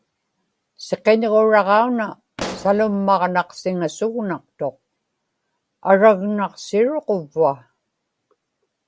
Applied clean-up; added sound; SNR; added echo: none; Explosion; 14 dB; none.